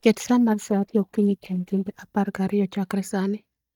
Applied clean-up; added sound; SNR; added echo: neural mask model DeepFilterNet 3.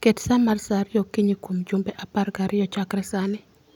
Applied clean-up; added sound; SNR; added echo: none; none; none; none.